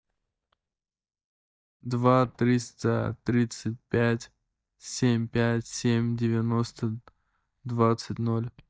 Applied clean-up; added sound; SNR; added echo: neural mask model DeepFilterNet 3.